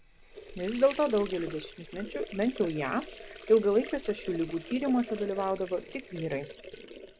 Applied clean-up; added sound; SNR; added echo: none; Sink (filling or washing) / Water; 14 dB; none.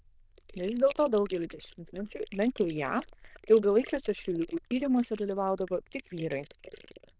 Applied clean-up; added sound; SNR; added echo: neural diffusion model UNIVERSE++.